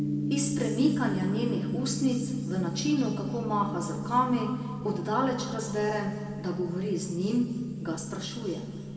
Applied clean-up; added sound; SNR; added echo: none; Gong; 4 dB; reverberation time 2.0 s.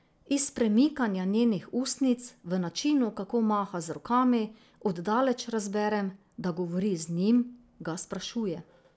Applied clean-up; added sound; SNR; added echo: none; none; none; none.